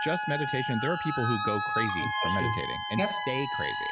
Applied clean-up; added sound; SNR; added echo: none; Squeak + Wind instrument, woodwind instrument; 0 dB; none.